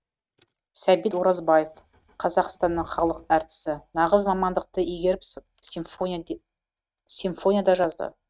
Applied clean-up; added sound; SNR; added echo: neural mask model RNNoise.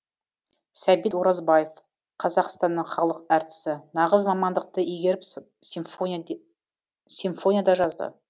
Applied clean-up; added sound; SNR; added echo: none; none; none; none.